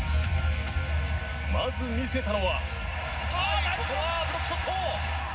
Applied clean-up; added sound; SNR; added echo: none; Bell; 19 dB; reverberation time 0.4 s.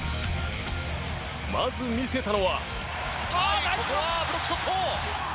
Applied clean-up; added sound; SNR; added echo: none; none; none; none.